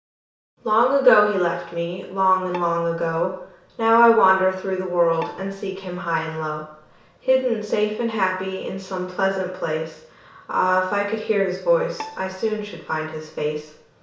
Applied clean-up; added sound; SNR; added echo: none; Bowed string instrument; 19 dB; reverberation time 0.6 s.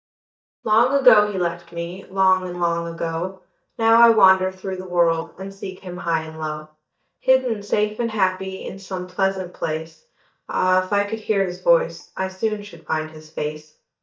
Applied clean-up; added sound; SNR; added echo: neural mask model DeepFilterNet 3.